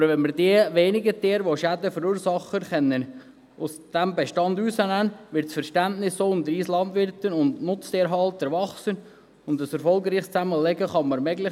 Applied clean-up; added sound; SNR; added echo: none; none; none; none.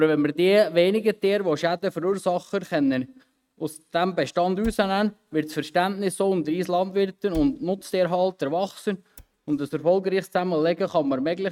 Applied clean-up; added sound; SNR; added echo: neural mask model RNNoise.